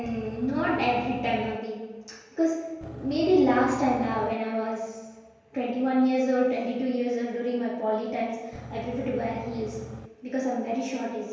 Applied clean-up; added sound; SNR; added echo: none; Engine / Truck / Car; 13 dB; reverberation time 1.2 s.